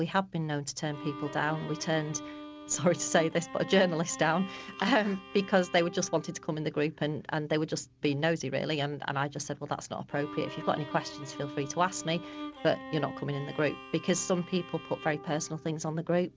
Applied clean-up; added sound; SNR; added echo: none; Bowed string instrument; 14 dB; none.